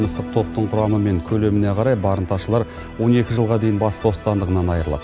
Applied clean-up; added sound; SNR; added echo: none; Bass guitar; 18 dB; none.